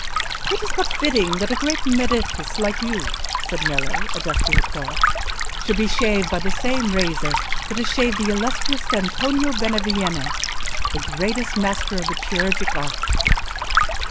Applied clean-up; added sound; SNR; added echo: none; Stream; -3 dB; none.